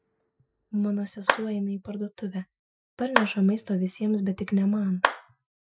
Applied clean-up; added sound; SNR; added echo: classical method Wiener filter.